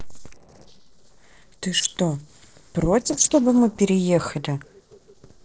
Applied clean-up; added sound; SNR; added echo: neural separator model SepFormer DNS4.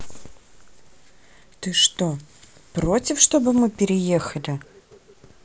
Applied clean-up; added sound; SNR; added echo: none; none; none; none.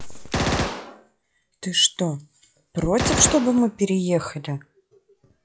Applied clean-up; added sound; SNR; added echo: classical method log-MMSE.